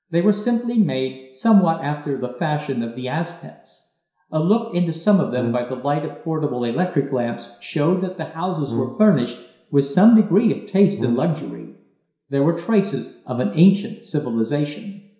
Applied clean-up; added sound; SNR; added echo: none; Brass instrument; 9 dB; reverberation time 0.7 s.